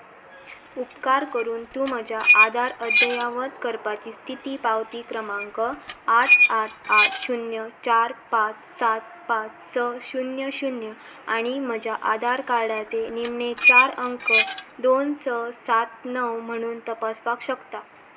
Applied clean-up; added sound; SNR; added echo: none; Squeak; -1 dB; none.